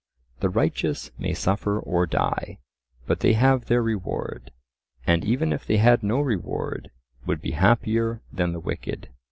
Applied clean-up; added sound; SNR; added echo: none; none; none; none.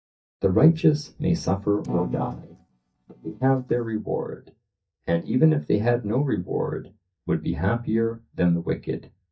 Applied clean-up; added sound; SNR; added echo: neural mask model DeepFilterNet 3.